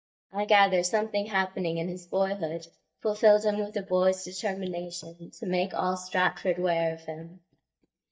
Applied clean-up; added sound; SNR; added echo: neural mask model DeepFilterNet 3.